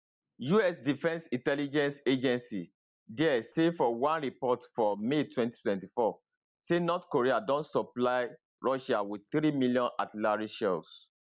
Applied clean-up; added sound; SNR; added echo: neural mask model Resemble Enhance denoiser.